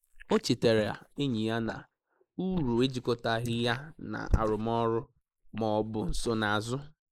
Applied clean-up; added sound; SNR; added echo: neural mask model Resemble Enhance denoiser.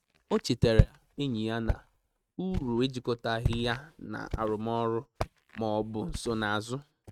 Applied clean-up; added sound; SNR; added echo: neural mask model RNNoise.